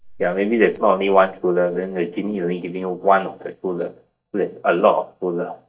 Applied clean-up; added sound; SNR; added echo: neural mask model DeepFilterNet 3.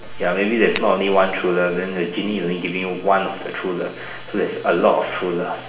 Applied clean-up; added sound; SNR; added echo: none; Tap / Glass; 13 dB; reverberation time 1.0 s.